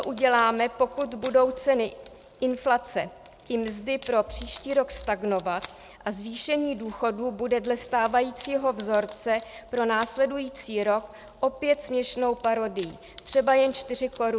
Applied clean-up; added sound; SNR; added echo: none; Wood; 19 dB; none.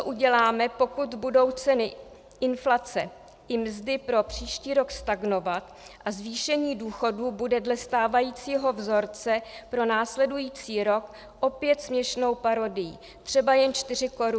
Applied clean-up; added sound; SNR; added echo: none; none; none; none.